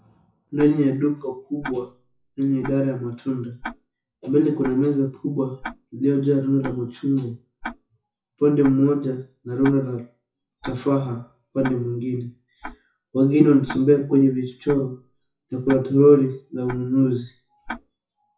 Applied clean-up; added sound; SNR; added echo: classical method WPE with log-MMSE.